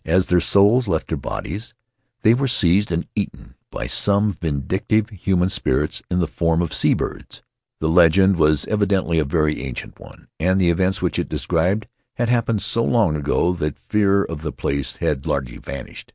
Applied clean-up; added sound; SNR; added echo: none; none; none; none.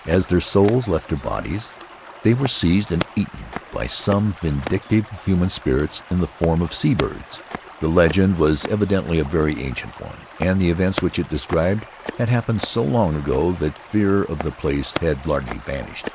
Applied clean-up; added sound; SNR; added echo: none; Walk, footsteps + Stream; 14 dB; none.